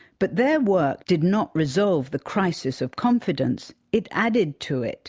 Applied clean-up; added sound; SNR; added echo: none; none; none; none.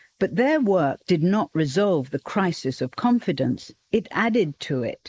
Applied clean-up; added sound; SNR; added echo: neural mask model Resemble Enhance denoiser.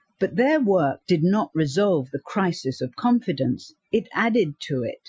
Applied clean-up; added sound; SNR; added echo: classical method Wiener filter.